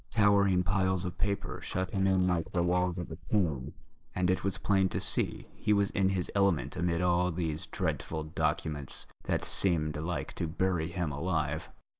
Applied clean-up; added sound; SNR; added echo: neural mask model Resemble Enhance denoiser.